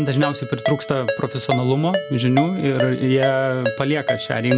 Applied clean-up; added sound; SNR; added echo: none; Ringtone; 6 dB; none.